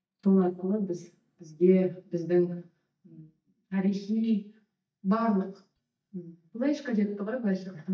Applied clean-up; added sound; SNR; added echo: neural mask model DeepFilterNet 3.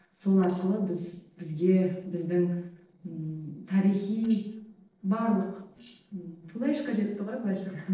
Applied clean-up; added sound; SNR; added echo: neural separator model SepFormer DNS4.